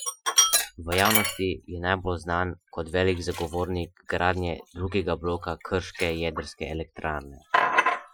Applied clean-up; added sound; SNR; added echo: classical method Wiener filter.